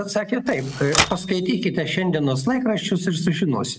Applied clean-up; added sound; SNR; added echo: none; Typewriter; 7 dB; none.